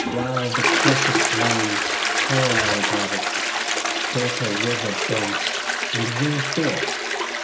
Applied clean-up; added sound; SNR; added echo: none; Toilet flush; -4 dB; reverberation time 0.5 s.